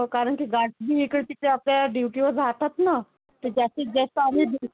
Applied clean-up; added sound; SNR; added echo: none; none; none; none.